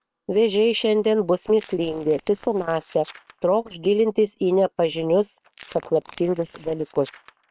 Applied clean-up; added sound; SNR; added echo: neural separator model SepFormer WHAM!.